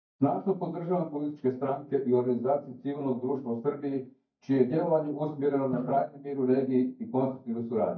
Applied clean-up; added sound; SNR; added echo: neural mask model DeepFilterNet 3.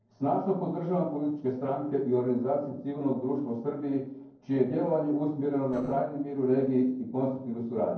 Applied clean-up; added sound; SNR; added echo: neural separator model SepFormer DNS4.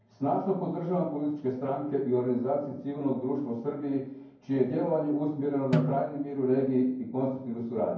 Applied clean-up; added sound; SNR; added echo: none; Snare drum; 7 dB; reverberation time 0.9 s.